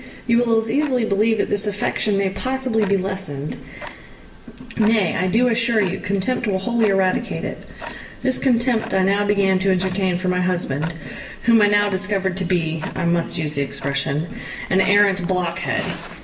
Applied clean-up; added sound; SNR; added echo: none; Tick-tock; 16 dB; reverberation time 0.7 s.